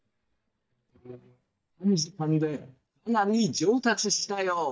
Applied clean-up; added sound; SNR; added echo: neural mask model DeepFilterNet 3.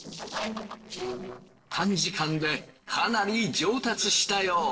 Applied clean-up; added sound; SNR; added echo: neural separator model SepFormer DNS4.